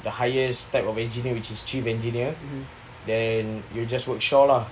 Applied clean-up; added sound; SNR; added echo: none; none; none; none.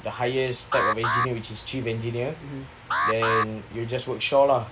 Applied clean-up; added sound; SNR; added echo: none; Alarm; 2 dB; none.